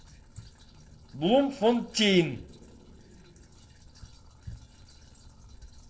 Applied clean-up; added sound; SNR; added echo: neural separator model SepFormer DNS4.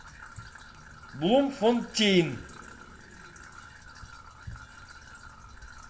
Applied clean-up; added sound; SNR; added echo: none; Trickle, dribble / Traffic noise, roadway noise; 16 dB; reverberation time 1.0 s.